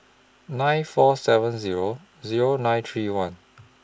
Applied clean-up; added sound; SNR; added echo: none; none; none; none.